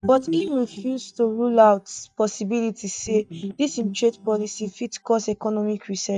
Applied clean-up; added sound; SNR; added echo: neural mask model DeepFilterNet 3.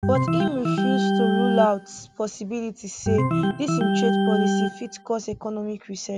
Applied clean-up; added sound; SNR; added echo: none; Organ; -3 dB; none.